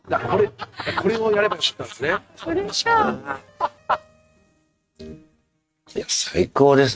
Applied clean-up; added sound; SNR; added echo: neural mask model RNNoise.